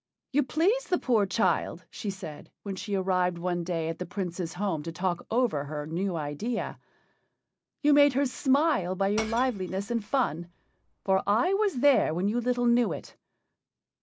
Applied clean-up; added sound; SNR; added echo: none; Shatter / Crushing; 17 dB; none.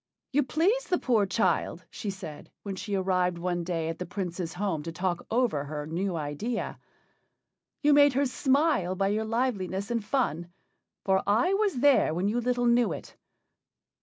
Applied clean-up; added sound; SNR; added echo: none; none; none; none.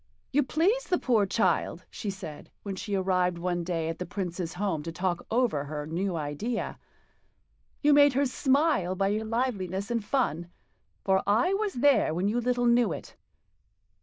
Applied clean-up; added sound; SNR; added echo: neural diffusion model UNIVERSE++.